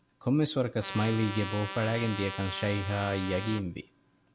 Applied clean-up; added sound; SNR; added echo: none; Trumpet; 10 dB; none.